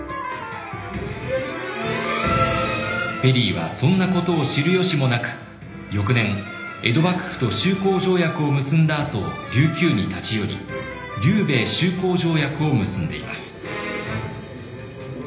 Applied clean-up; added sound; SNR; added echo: none; Wind instrument, woodwind instrument; 14 dB; reverberation time 1.0 s.